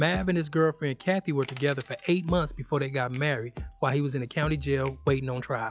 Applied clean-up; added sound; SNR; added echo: classical method log-MMSE.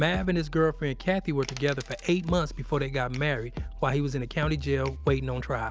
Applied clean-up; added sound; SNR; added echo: none; Coin (dropping); 18 dB; none.